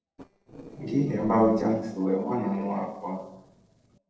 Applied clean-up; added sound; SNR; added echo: neural separator model SepFormer DNS4.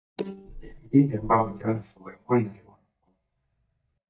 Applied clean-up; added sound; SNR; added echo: neural mask model DeepFilterNet 3.